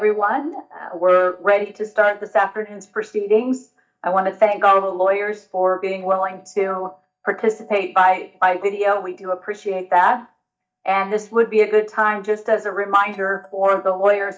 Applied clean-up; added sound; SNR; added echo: neural mask model DeepFilterNet 3.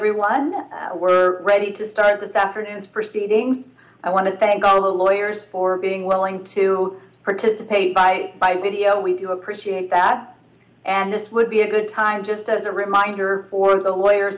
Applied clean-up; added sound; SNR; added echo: none; none; none; none.